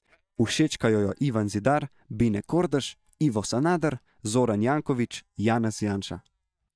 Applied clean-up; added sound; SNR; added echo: neural mask model DeepFilterNet 3.